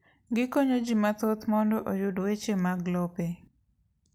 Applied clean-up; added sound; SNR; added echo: none; none; none; none.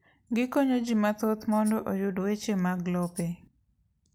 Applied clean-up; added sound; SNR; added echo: none; Tambourine; 18 dB; none.